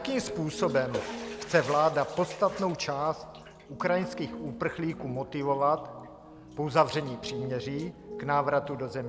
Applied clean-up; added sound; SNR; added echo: none; Bathtub (filling or washing) + Piano; 11 dB; none.